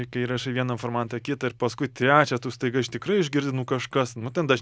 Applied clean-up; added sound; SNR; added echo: none; none; none; none.